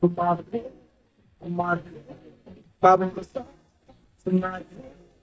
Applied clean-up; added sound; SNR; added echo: neural mask model DeepFilterNet 3.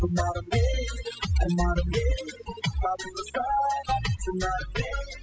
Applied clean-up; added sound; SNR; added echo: classical method spectral subtraction.